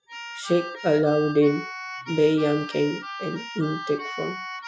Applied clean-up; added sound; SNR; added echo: classical method Wiener filter.